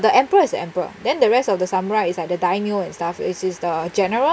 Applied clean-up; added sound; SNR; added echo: none; none; none; none.